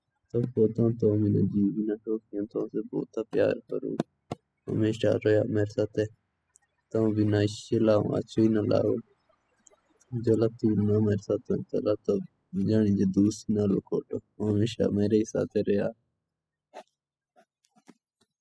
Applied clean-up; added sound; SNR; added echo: classical method spectral subtraction.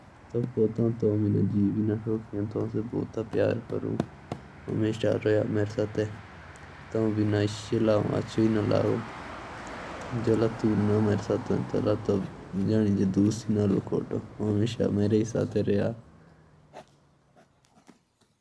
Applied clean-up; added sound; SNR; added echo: none; Motor vehicle (road); 17 dB; none.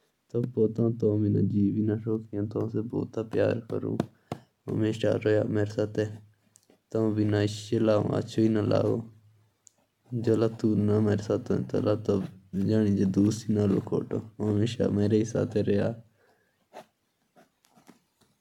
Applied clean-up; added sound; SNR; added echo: none; none; none; none.